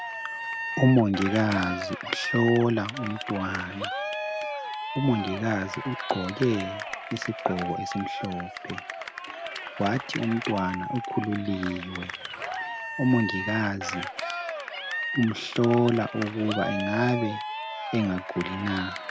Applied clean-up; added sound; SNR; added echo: none; Cheering; 6 dB; none.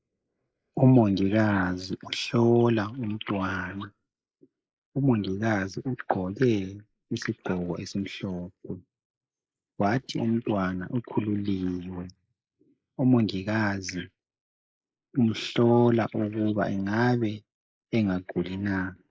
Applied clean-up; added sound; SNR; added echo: neural mask model Resemble Enhance denoiser.